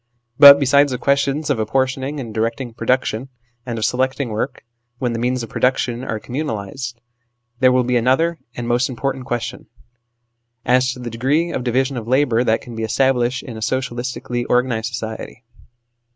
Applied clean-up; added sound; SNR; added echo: none; none; none; none.